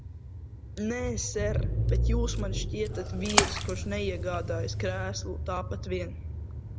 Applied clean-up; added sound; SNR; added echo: none; Splash, splatter + Engine / Car; -4 dB; none.